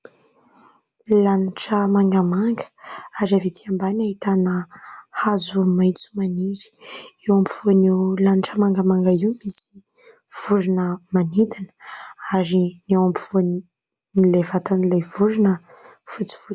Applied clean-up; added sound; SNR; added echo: none; none; none; none.